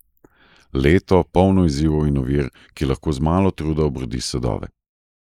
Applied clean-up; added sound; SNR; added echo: neural mask model Resemble Enhance denoiser.